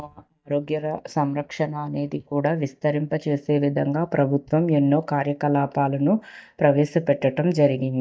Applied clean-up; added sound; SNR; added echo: neural mask model DeepFilterNet 3.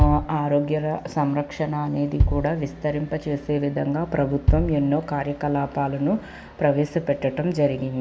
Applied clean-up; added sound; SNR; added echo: none; Bass drum; 4 dB; none.